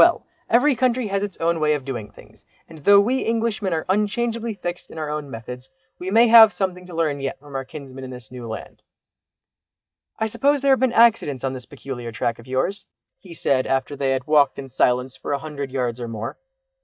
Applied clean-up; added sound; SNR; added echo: neural mask model DeepFilterNet 3.